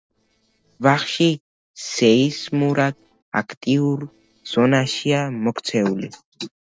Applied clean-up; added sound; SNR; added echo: neural separator model SepFormer DNS4.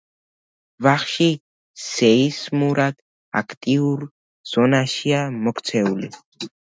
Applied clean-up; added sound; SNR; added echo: none; none; none; none.